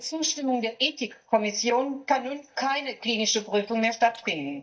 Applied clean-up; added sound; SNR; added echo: neural mask model DeepFilterNet 3.